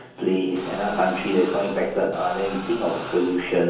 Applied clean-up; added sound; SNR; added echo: none; Crowd; 13 dB; reverberation time 0.7 s.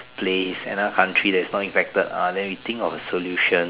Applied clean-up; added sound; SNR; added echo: none; none; none; none.